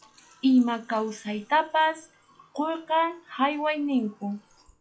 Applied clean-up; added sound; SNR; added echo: classical method log-MMSE.